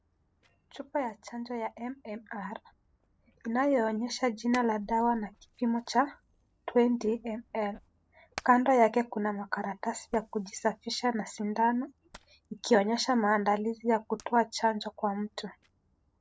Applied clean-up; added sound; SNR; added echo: neural separator model SepFormer DNS4.